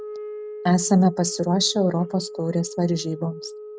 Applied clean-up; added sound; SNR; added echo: none; Wind instrument, woodwind instrument; 13 dB; none.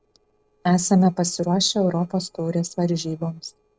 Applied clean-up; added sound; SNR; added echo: neural separator model SepFormer DNS4.